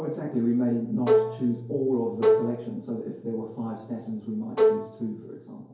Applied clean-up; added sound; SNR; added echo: none; Bowed string instrument; -3 dB; reverberation time 2.4 s.